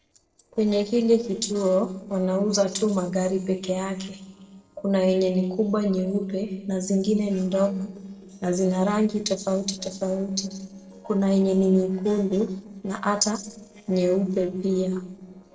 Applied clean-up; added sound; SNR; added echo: neural separator model SepFormer DNS4.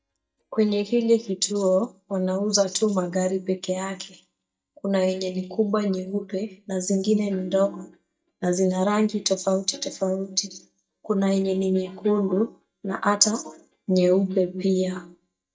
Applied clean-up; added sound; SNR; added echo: neural mask model DeepFilterNet 3.